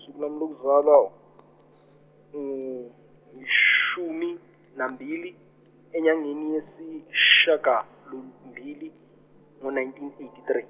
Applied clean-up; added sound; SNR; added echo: none; none; none; none.